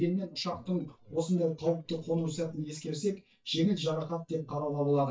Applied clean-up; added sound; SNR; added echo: neural mask model DeepFilterNet 3.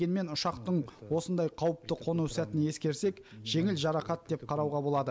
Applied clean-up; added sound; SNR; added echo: none; none; none; none.